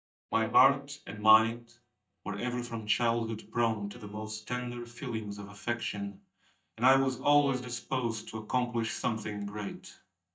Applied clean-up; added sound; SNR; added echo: neural mask model DeepFilterNet 3.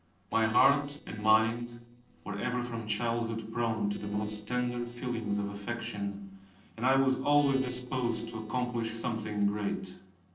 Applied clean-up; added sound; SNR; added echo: neural separator model SepFormer DNS4.